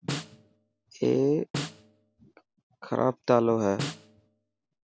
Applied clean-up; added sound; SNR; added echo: none; Snare drum; 9 dB; none.